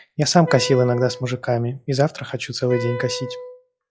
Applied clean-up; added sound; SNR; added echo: classical method log-MMSE.